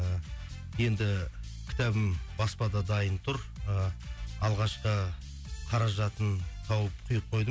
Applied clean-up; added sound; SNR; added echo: none; none; none; none.